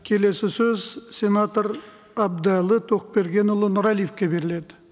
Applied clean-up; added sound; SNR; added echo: none; none; none; none.